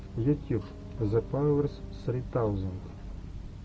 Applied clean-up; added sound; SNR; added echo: none; Piano; 19 dB; none.